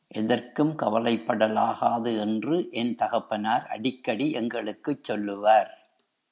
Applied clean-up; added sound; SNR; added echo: none; none; none; none.